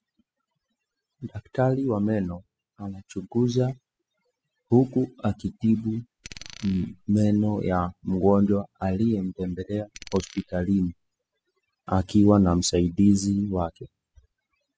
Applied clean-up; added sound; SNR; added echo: classical method spectral subtraction.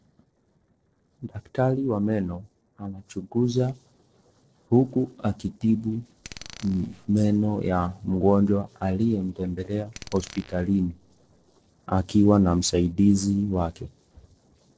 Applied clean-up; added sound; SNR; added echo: neural separator model SepFormer DNS4.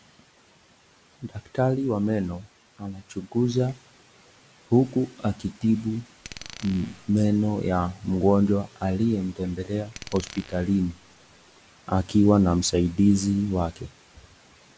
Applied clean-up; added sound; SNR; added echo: none; Glass; 20 dB; none.